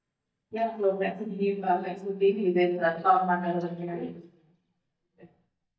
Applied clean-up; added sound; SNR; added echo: neural mask model DeepFilterNet 3.